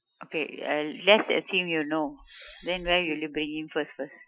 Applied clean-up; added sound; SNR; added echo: classical method Wiener filter.